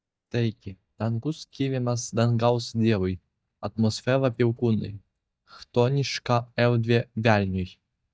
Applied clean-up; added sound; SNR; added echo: neural mask model DeepFilterNet 3.